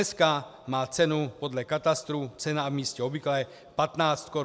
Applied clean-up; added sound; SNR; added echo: none; none; none; none.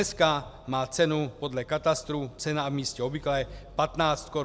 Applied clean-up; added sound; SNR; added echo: none; Engine; 20 dB; none.